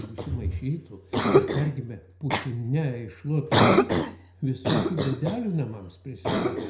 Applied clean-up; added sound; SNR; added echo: none; Cough; -3 dB; reverberation time 0.5 s.